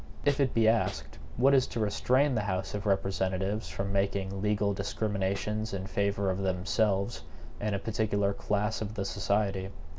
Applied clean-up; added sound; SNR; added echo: none; Snare drum; 16 dB; none.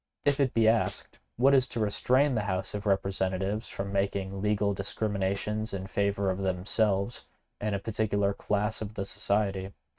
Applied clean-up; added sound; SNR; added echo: neural mask model RNNoise.